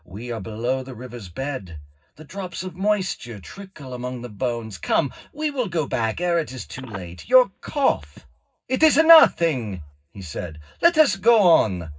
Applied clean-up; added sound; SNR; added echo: none; Telephone; 17 dB; reverberation time 0.4 s.